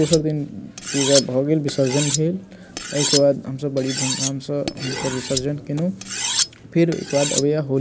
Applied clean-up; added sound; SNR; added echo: none; Cutlery, silverware; 5 dB; none.